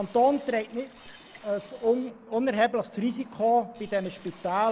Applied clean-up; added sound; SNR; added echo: none; Liquid; 20 dB; none.